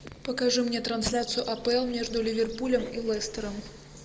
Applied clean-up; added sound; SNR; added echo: none; Bird; 19 dB; none.